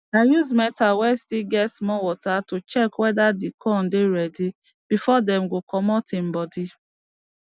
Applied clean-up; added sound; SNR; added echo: none; none; none; none.